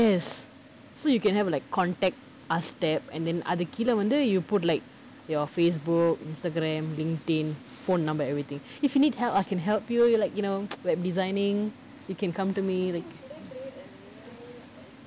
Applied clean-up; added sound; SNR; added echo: none; none; none; none.